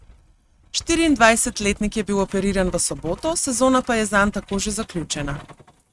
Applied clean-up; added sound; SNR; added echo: neural mask model RNNoise.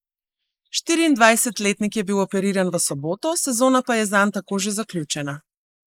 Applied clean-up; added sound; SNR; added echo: neural mask model Resemble Enhance denoiser.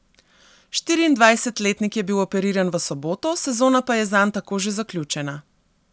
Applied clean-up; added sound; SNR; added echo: none; none; none; none.